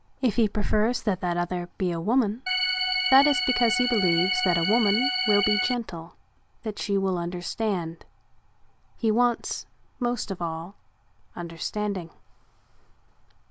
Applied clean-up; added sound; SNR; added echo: none; Organ; -1 dB; none.